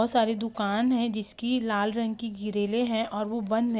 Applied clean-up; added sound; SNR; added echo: none; none; none; none.